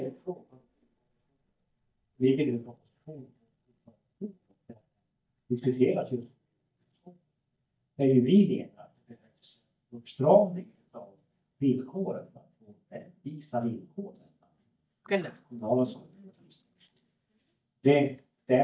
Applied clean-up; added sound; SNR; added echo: neural mask model DeepFilterNet 3.